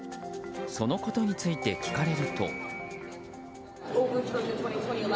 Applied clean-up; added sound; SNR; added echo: none; Animal; 15 dB; none.